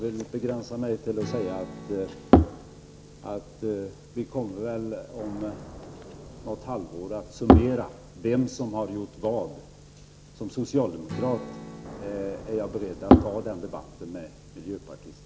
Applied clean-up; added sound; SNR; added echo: none; Strum + Explosion; 17 dB; none.